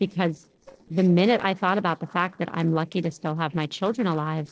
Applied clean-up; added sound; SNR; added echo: neural separator model SepFormer DNS4.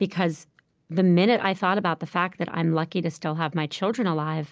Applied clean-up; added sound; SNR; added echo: none; none; none; none.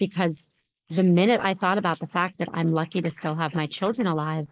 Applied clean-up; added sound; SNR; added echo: neural mask model Resemble Enhance denoiser.